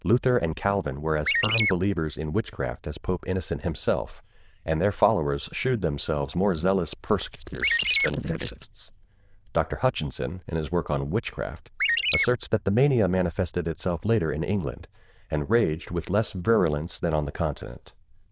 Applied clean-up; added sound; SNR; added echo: neural diffusion model UNIVERSE++.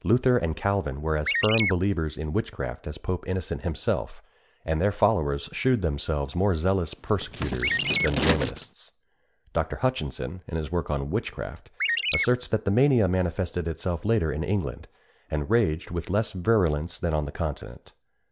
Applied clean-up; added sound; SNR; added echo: none; Chirp, tweet + Scissors; 1 dB; none.